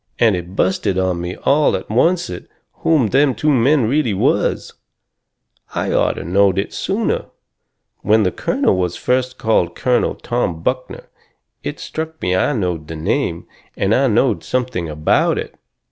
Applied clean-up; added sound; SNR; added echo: none; none; none; none.